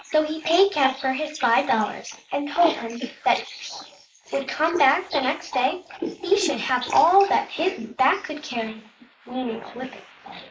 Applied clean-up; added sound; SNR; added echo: neural mask model Resemble Enhance denoiser.